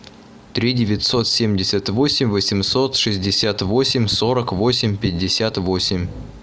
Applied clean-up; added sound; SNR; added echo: none; none; none; none.